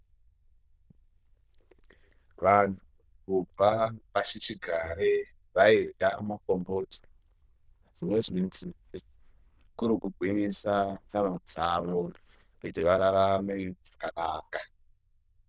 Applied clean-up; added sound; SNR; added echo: neural diffusion model UNIVERSE++.